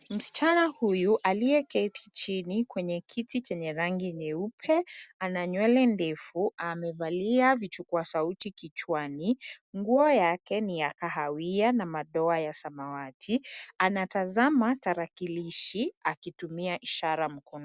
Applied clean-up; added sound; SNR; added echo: none; none; none; none.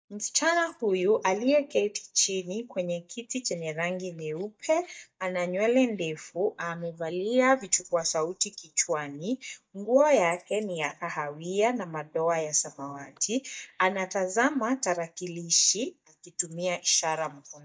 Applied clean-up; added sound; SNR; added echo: neural mask model DeepFilterNet 3.